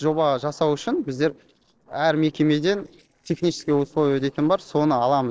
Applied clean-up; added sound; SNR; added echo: neural separator model SepFormer DNS4.